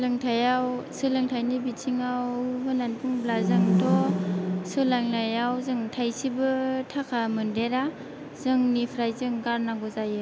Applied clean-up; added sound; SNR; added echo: none; none; none; none.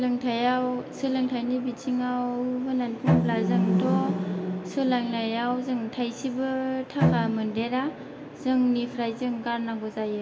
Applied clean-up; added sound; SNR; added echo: none; Bowed string instrument; 1 dB; reverberation time 0.7 s.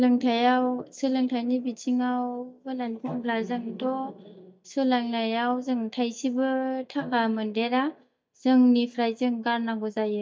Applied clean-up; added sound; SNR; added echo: neural mask model DeepFilterNet 3.